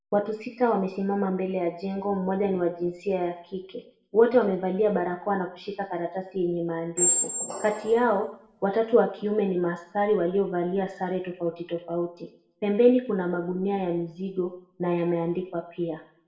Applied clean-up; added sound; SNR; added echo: none; Squeak; 2 dB; reverberation time 0.5 s.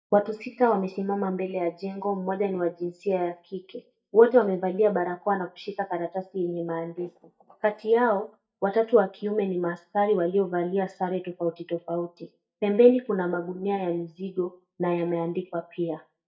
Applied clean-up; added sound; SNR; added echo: neural mask model DeepFilterNet 3.